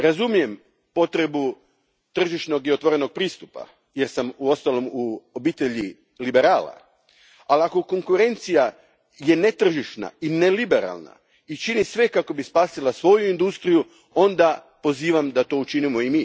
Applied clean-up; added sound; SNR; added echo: none; none; none; none.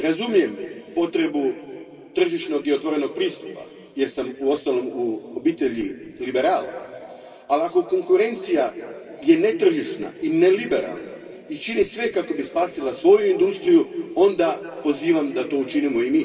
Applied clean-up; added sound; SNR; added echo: none; none; none; reverberation time 3.0 s.